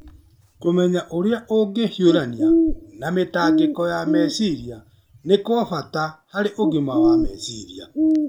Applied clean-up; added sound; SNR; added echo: none; Bird; 1 dB; none.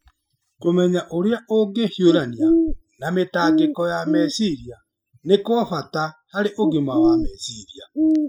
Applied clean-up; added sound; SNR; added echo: classical method spectral subtraction.